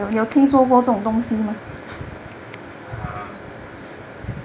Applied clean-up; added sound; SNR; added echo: none; none; none; none.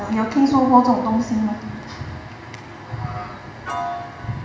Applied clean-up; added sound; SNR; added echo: none; Piano; 15 dB; reverberation time 1.1 s.